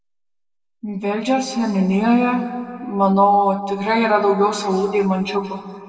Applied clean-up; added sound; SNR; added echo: none; none; none; reverberation time 1.7 s.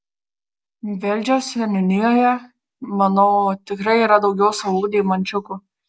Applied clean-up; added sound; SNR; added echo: none; none; none; none.